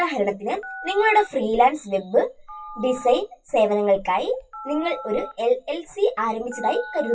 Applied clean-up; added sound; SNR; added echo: classical method WPE with log-MMSE.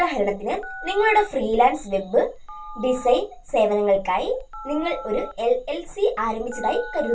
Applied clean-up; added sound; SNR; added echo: none; Telephone; 14 dB; reverberation time 0.2 s.